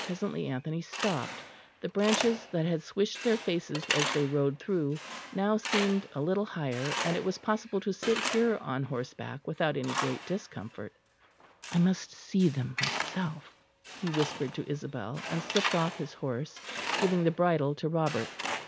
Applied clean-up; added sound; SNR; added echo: none; Tools; 7 dB; none.